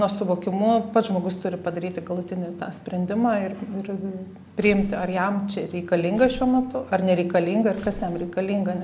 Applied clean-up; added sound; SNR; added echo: none; Tearing; 17 dB; none.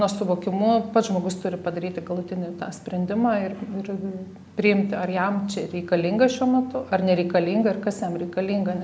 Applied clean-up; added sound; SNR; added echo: none; none; none; none.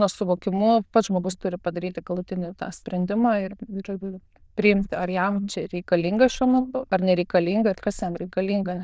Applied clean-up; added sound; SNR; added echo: neural diffusion model UNIVERSE++.